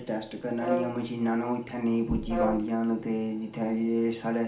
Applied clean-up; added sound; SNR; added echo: none; Brass instrument; 6 dB; reverberation time 0.4 s.